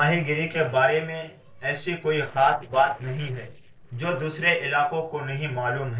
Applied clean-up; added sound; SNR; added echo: neural separator model SepFormer DNS4.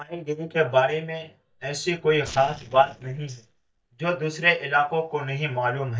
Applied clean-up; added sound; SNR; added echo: neural mask model DeepFilterNet 3.